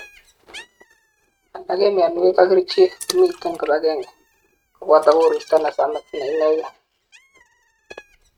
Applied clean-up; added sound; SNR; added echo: neural mask model RNNoise.